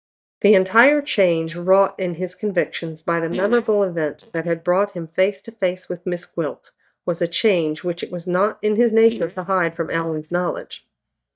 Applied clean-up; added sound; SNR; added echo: neural mask model DeepFilterNet 3.